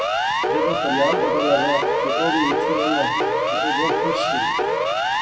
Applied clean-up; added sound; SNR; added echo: none; Siren; -5 dB; reverberation time 2.0 s.